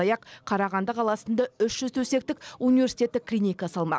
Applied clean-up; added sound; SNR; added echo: none; none; none; none.